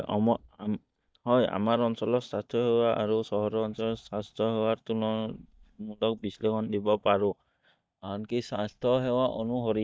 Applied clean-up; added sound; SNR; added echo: neural mask model DeepFilterNet 3.